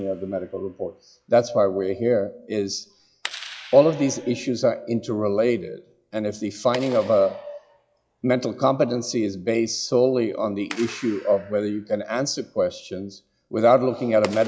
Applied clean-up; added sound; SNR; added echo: classical method log-MMSE.